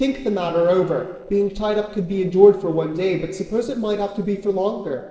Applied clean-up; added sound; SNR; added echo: neural separator model SepFormer DNS4.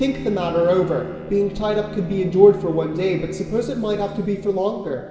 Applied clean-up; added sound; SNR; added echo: none; Bowed string instrument; 14 dB; reverberation time 2.1 s.